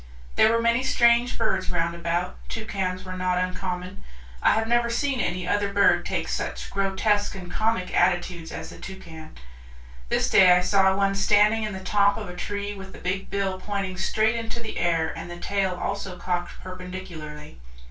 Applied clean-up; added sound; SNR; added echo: none; none; none; reverberation time 0.2 s.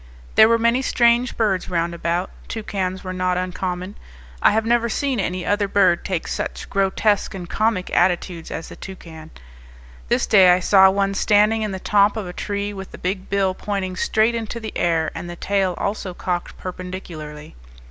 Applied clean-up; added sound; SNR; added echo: none; none; none; none.